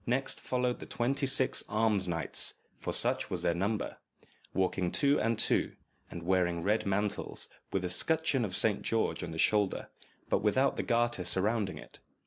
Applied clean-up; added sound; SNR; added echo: none; none; none; none.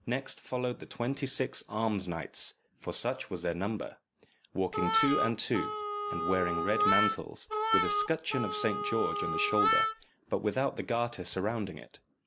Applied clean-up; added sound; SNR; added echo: none; Harmonica; -2 dB; none.